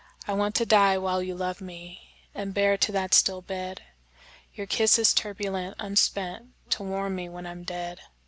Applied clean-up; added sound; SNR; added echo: none; none; none; none.